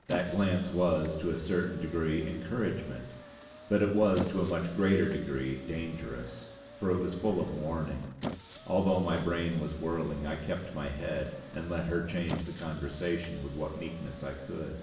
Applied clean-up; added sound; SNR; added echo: none; Squeak; 14 dB; reverberation time 0.9 s.